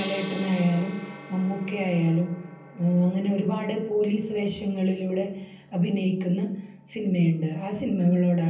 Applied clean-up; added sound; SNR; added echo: none; Gong; 17 dB; reverberation time 0.6 s.